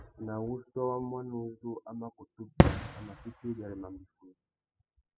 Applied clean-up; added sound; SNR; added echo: classical method spectral subtraction.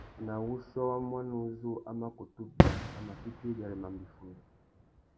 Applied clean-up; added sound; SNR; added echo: none; Fireworks; -4 dB; none.